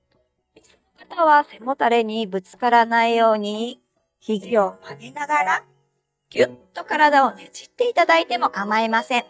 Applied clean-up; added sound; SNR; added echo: neural mask model DeepFilterNet 3.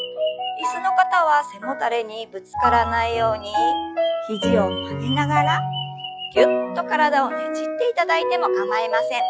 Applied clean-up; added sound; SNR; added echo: classical method log-MMSE.